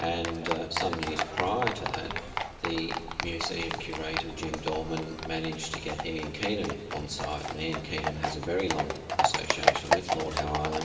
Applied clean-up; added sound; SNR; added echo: none; Livestock, farm animals, working animals; 0 dB; reverberation time 2.2 s.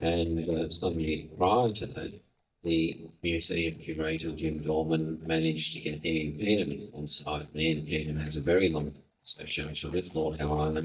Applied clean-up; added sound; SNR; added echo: neural mask model DeepFilterNet 3.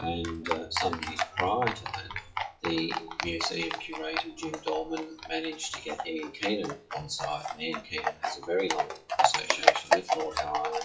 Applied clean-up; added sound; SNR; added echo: classical method WPE with log-MMSE.